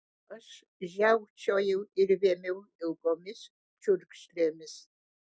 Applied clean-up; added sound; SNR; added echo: none; none; none; none.